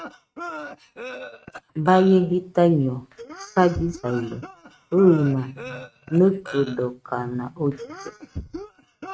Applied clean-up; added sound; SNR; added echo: neural mask model RNNoise.